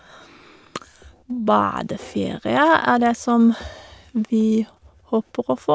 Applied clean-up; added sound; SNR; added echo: none; none; none; none.